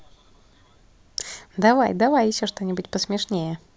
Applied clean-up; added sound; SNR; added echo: none; none; none; none.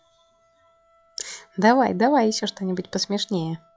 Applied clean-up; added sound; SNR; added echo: classical method log-MMSE.